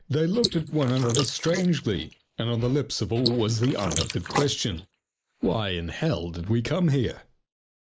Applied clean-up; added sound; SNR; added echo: neural mask model Resemble Enhance denoiser.